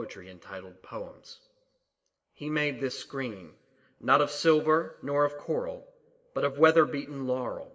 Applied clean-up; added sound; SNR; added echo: none; none; none; reverberation time 0.8 s.